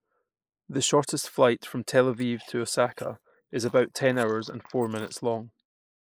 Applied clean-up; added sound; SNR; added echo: neural mask model Resemble Enhance denoiser.